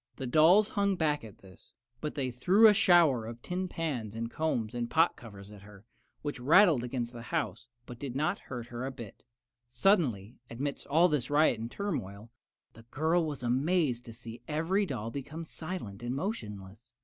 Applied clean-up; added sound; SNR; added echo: none; none; none; none.